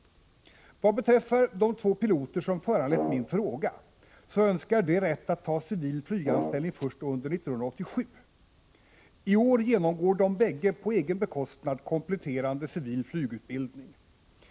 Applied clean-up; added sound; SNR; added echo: none; Brass instrument; 6 dB; none.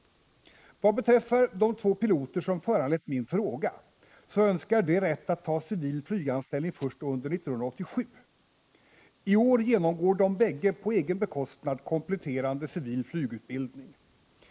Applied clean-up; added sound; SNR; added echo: neural mask model Resemble Enhance denoiser.